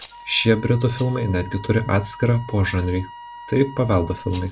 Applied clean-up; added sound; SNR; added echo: none; Rattle + Wind instrument, woodwind instrument; 17 dB; none.